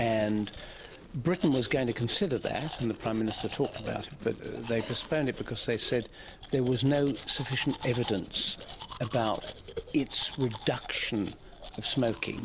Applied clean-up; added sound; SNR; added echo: none; Domestic sounds, home sounds; 11 dB; none.